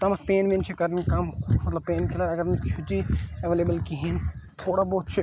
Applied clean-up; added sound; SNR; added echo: none; none; none; none.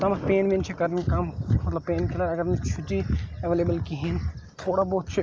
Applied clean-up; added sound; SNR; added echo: none; Thunder; 16 dB; none.